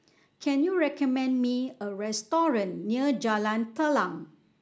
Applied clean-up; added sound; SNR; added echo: none; none; none; none.